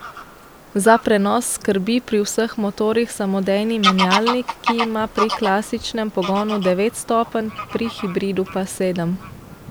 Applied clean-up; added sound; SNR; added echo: none; Bird vocalization, bird call, bird song / Fowl; 8 dB; none.